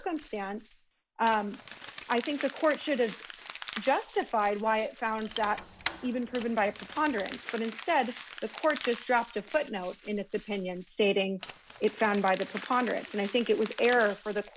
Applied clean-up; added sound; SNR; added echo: none; Crumpling, crinkling + Rattle / Keys jangling; 13 dB; none.